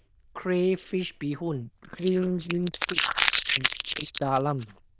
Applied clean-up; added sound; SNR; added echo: neural diffusion model UNIVERSE++.